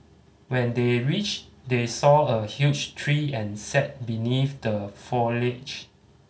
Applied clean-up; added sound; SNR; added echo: none; none; none; none.